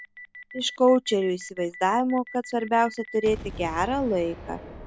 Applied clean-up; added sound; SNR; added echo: none; Boom; 16 dB; none.